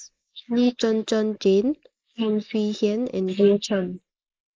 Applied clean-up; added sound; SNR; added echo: neural mask model Resemble Enhance denoiser.